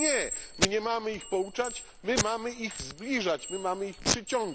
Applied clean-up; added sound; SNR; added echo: none; Chime + Packing tape, duct tape; 3 dB; none.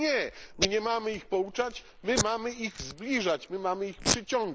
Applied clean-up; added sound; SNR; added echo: neural mask model Resemble Enhance denoiser.